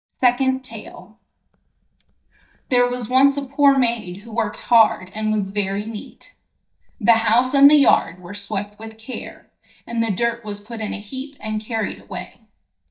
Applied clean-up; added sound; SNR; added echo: neural mask model DeepFilterNet 3.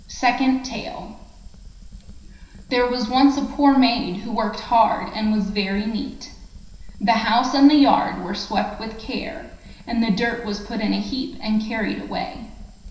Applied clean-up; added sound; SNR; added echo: none; Fire; 18 dB; reverberation time 0.9 s.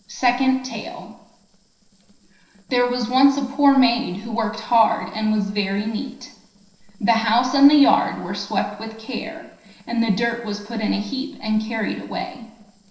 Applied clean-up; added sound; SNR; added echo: neural separator model SepFormer DNS4.